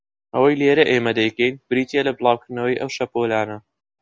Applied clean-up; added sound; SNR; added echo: none; none; none; none.